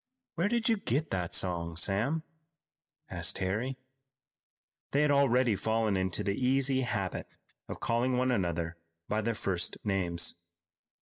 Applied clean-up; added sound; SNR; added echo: none; none; none; none.